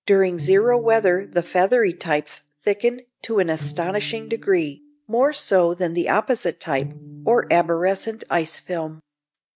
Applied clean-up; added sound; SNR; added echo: neural mask model RNNoise.